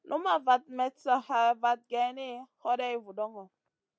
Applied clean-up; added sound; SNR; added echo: none; none; none; none.